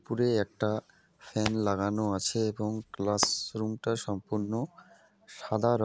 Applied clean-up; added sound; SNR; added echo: none; Hands; 13 dB; none.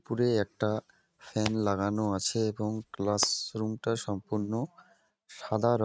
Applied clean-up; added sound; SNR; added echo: neural mask model RNNoise.